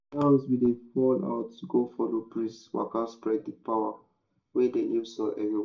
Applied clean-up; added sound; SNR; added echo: none; none; none; reverberation time 0.3 s.